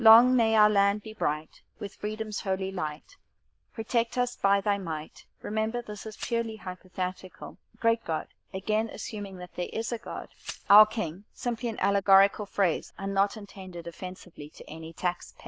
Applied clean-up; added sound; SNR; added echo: neural diffusion model UNIVERSE++.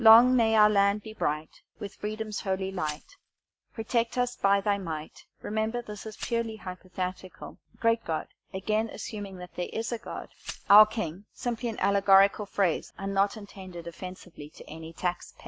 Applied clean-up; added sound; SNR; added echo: none; Glass; 20 dB; none.